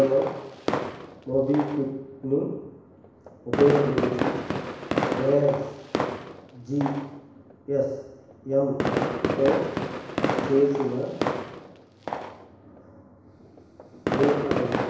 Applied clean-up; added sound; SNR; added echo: none; Fireworks; 3 dB; reverberation time 1.0 s.